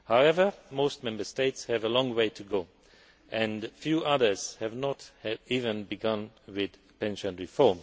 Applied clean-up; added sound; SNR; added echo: none; none; none; none.